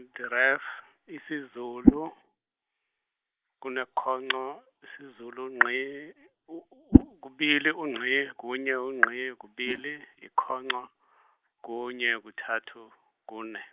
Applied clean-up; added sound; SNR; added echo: neural mask model Resemble Enhance denoiser.